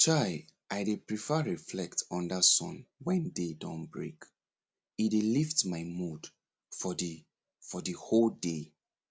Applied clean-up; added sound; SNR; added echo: none; none; none; none.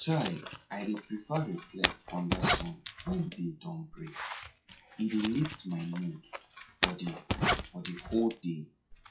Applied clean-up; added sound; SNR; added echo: classical method WPE with log-MMSE.